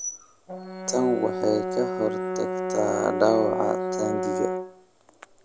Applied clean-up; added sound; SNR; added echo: none; Brass instrument; 3 dB; none.